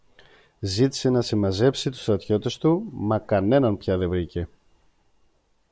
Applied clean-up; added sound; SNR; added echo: none; none; none; none.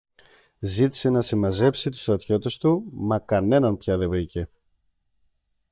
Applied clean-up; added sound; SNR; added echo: neural mask model DeepFilterNet 3.